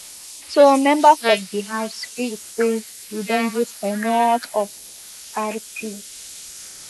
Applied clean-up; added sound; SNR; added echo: neural mask model Resemble Enhance denoiser.